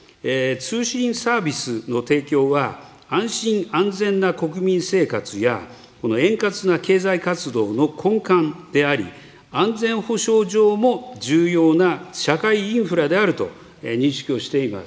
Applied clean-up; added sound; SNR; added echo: none; none; none; none.